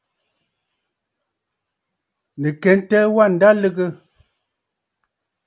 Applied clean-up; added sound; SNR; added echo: none; none; none; none.